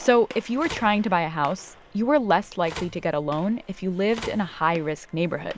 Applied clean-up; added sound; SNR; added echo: none; Gunshot, gunfire + Telephone; 18 dB; none.